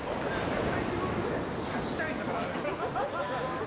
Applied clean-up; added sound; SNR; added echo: none; Ocean; -2 dB; none.